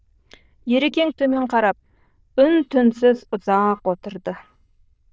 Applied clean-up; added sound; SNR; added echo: neural diffusion model UNIVERSE++.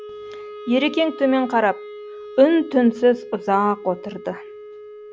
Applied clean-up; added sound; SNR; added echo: none; Wind instrument, woodwind instrument; 15 dB; none.